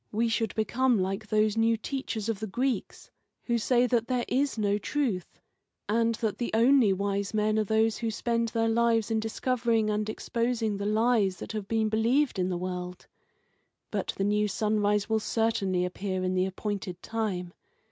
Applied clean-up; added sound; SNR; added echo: none; none; none; none.